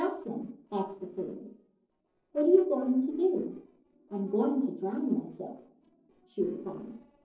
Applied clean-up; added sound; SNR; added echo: neural separator model SepFormer DNS4.